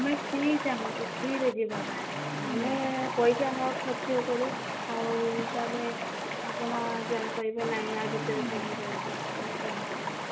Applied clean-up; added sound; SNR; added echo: none; Stream; 2 dB; none.